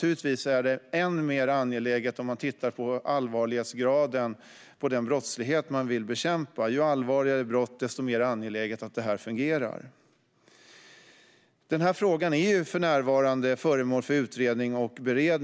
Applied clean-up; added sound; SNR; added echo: none; none; none; none.